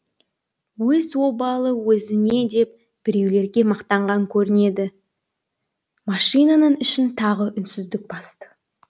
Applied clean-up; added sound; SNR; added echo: none; none; none; none.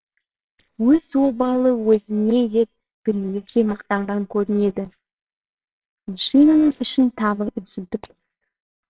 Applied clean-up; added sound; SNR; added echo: neural separator model SepFormer WHAMR!.